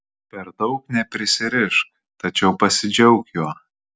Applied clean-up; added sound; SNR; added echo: none; none; none; none.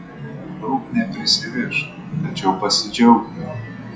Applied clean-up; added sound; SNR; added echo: classical method WPE with log-MMSE.